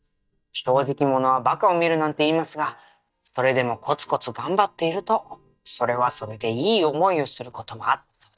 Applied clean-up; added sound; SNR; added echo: neural mask model DeepFilterNet 3.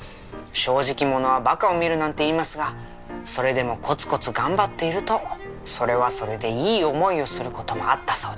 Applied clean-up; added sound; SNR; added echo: none; none; none; none.